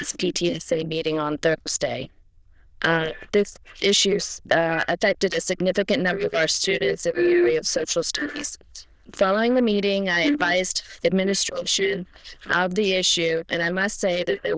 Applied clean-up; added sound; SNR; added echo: neural diffusion model UNIVERSE++.